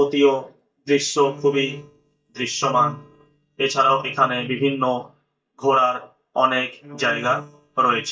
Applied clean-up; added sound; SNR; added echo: neural mask model DeepFilterNet 3.